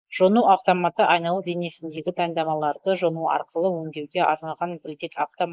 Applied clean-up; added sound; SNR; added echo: neural mask model Resemble Enhance denoiser.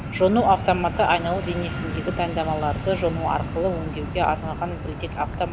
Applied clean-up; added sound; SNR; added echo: none; Fixed-wing aircraft, airplane; 6 dB; none.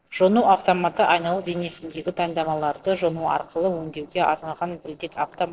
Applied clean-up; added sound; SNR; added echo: neural separator model SepFormer DNS4.